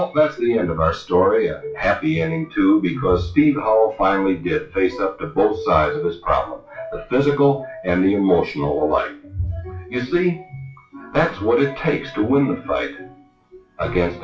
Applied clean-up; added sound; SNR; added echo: classical method WPE with log-MMSE.